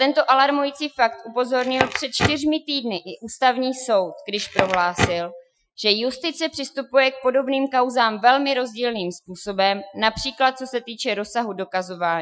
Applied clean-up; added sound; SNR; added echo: classical method Wiener filter.